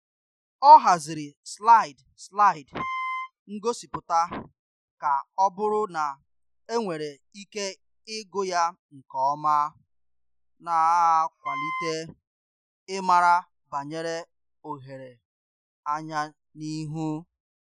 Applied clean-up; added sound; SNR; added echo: classical method Wiener filter.